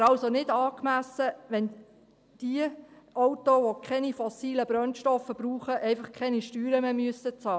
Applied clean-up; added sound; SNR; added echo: none; none; none; none.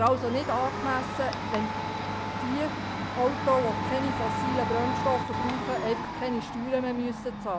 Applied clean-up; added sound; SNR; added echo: none; Domestic sounds, home sounds; 2 dB; none.